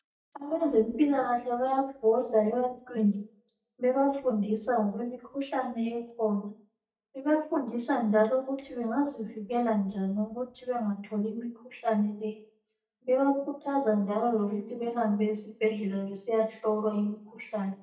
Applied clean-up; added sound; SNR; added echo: neural mask model DeepFilterNet 3.